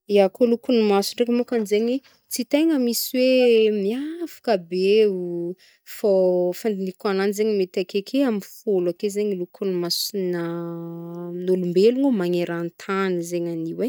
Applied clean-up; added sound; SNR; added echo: neural mask model DeepFilterNet 3.